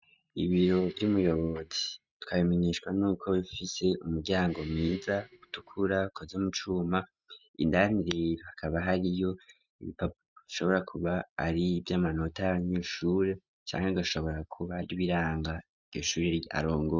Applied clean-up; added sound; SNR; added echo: neural mask model RNNoise.